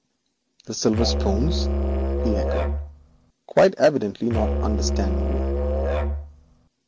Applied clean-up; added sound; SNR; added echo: none; Musical instrument; -2 dB; none.